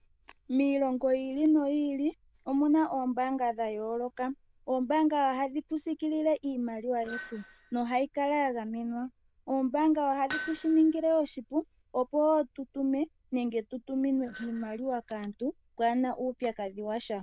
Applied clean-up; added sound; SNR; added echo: neural diffusion model UNIVERSE++.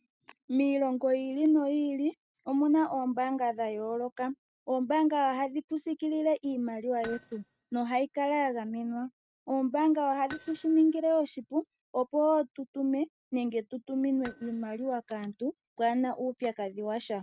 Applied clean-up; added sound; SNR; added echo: neural mask model RNNoise.